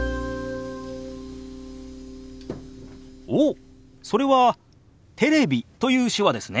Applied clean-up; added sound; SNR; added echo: none; none; none; none.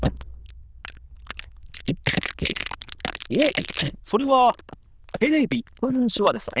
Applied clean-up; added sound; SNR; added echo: neural diffusion model UNIVERSE++.